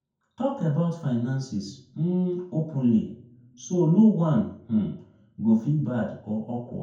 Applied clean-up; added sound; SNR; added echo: none; none; none; reverberation time 0.6 s.